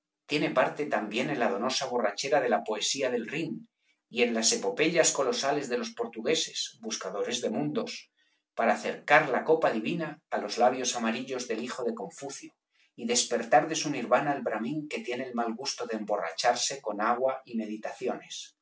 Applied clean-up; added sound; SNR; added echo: none; none; none; none.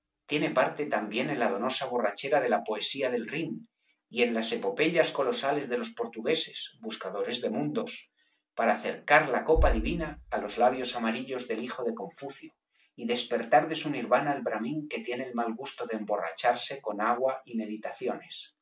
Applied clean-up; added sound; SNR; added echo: none; Bass drum; 13 dB; none.